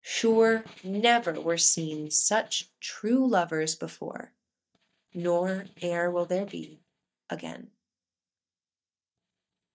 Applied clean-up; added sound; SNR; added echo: neural mask model DeepFilterNet 3.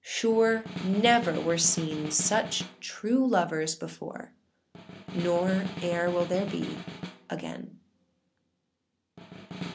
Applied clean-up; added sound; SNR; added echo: none; Snare drum; 12 dB; none.